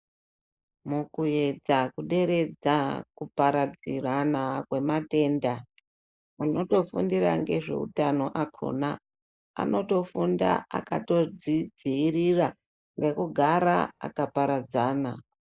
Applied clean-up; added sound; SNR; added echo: neural mask model Resemble Enhance denoiser.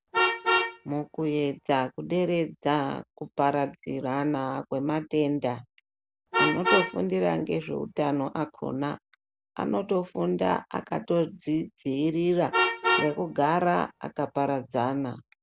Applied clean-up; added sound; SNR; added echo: none; Vehicle horn, car horn, honking; 5 dB; none.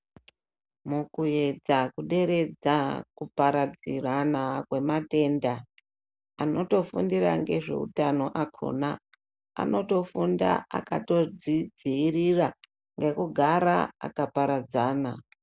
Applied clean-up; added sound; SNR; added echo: none; none; none; none.